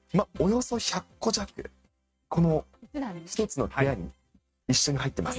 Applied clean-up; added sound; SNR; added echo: neural mask model RNNoise.